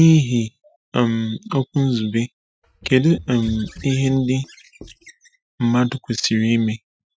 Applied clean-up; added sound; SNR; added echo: classical method Wiener filter.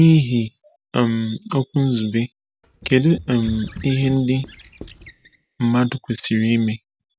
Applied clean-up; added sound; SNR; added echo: none; Run + Squeak / Writing; 18 dB; none.